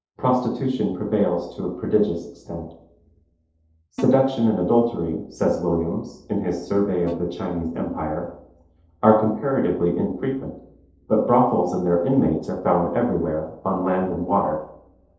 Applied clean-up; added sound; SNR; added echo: neural separator model SepFormer DNS4.